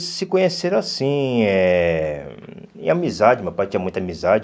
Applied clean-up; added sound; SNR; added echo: none; none; none; none.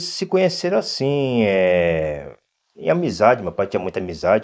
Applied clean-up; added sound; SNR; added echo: neural mask model Resemble Enhance denoiser.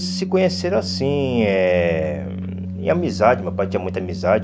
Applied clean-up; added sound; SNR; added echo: none; Organ; 7 dB; none.